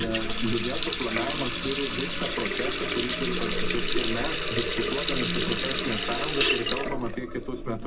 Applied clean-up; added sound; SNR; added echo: none; Water tap, faucet; -4 dB; reverberation time 0.2 s.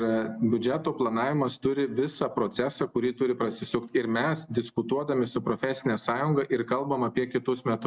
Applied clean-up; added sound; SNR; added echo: none; none; none; none.